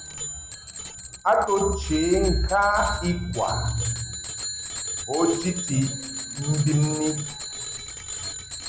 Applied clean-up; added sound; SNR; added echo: none; Bicycle bell; 8 dB; none.